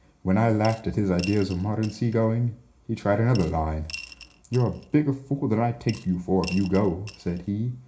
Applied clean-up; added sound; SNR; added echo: none; Coin (dropping) / Glass; 20 dB; reverberation time 0.4 s.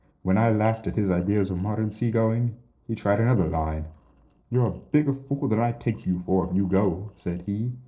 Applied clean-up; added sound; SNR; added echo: neural separator model SepFormer DNS4.